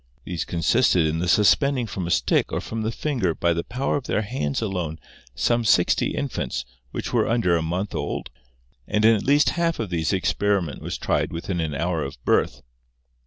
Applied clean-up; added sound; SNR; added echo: none; none; none; none.